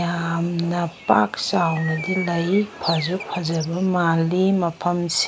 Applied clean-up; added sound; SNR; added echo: none; Bird; 14 dB; none.